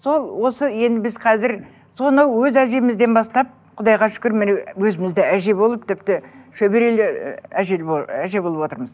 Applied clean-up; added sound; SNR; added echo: none; none; none; none.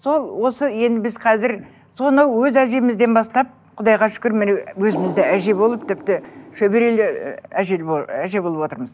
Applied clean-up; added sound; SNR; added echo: none; Water; 14 dB; none.